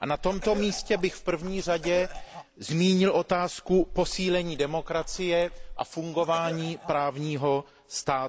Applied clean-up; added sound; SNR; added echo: none; Cough + Splash, splatter; 11 dB; none.